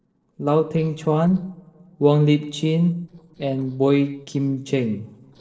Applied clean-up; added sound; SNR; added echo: neural separator model SepFormer DNS4.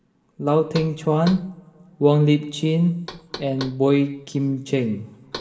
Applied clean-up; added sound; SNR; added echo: none; Knock; 19 dB; reverberation time 1.6 s.